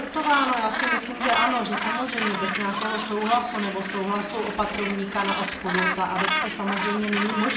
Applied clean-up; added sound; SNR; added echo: none; Gull, seagull; 2 dB; reverberation time 0.6 s.